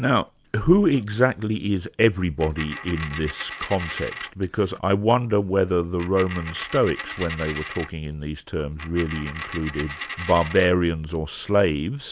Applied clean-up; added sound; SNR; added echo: none; Coin (dropping); 12 dB; none.